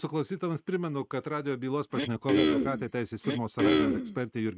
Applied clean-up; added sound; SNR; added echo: neural mask model RNNoise.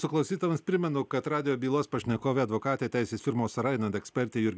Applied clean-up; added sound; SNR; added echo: none; none; none; none.